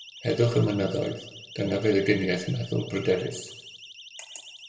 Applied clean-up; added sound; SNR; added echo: none; Siren; 18 dB; reverberation time 0.8 s.